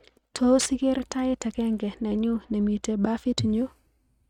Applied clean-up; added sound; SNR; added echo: neural mask model RNNoise.